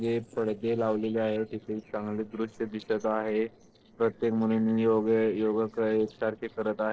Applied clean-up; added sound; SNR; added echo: neural separator model SepFormer DNS4.